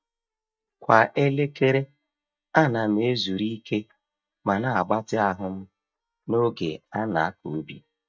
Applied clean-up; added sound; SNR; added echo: neural mask model DeepFilterNet 3.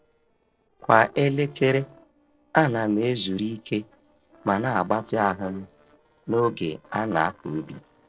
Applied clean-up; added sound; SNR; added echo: neural separator model SepFormer DNS4.